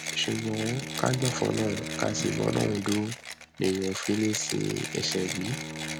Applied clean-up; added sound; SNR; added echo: none; Bowed string instrument + Mechanisms; 6 dB; none.